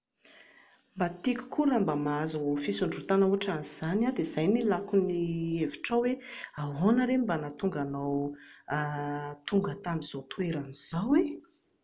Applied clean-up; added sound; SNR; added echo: none; none; none; none.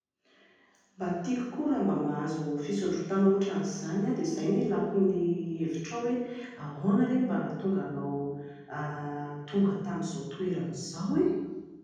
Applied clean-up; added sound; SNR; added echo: none; none; none; reverberation time 1.3 s.